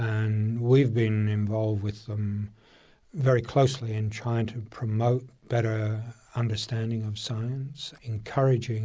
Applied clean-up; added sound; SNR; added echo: none; none; none; none.